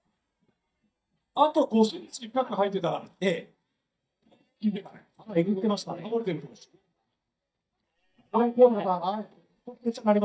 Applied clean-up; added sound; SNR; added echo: neural mask model DeepFilterNet 3.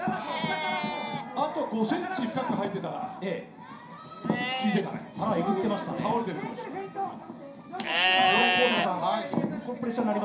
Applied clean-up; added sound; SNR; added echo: none; Livestock, farm animals, working animals; 3 dB; reverberation time 0.5 s.